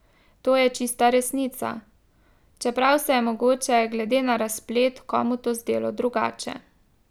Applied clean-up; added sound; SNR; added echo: none; none; none; none.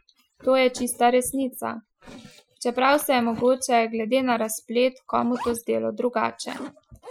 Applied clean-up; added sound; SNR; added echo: classical method Wiener filter.